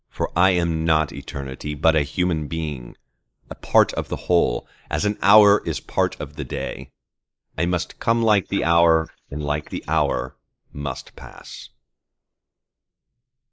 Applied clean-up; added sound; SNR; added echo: neural mask model Resemble Enhance denoiser.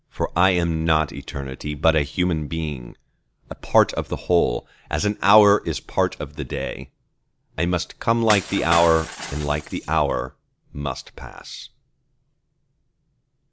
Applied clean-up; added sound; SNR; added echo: none; Shatter / Crushing; 9 dB; none.